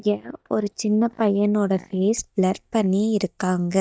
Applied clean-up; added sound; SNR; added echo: neural mask model DeepFilterNet 3.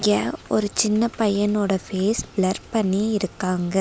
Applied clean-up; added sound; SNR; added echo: none; none; none; none.